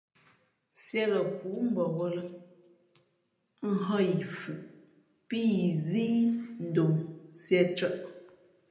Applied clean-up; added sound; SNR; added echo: none; none; none; reverberation time 0.8 s.